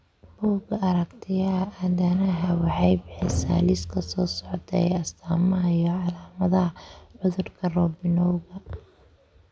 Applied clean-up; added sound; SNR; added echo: none; none; none; none.